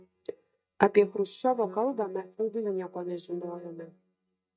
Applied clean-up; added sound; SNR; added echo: neural mask model DeepFilterNet 3.